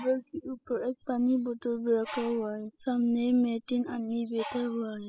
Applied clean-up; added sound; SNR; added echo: classical method spectral subtraction.